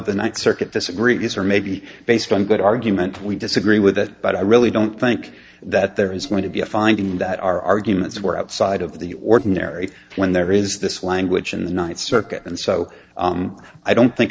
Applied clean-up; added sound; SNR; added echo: neural separator model SepFormer DNS4.